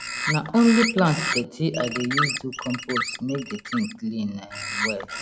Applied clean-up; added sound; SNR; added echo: none; Bird; 4 dB; none.